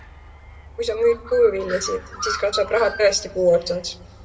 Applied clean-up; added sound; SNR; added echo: none; Bird; 13 dB; reverberation time 0.9 s.